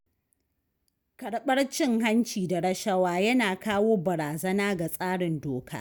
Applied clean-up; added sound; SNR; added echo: none; none; none; none.